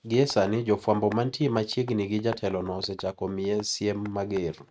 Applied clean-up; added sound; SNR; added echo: neural mask model RNNoise.